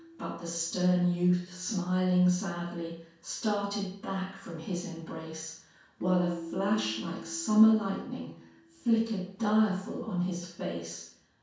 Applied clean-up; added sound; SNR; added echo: none; Keyboard (musical); 18 dB; reverberation time 0.5 s.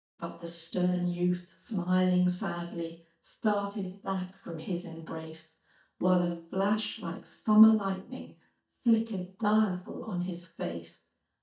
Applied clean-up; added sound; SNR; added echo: neural mask model DeepFilterNet 3.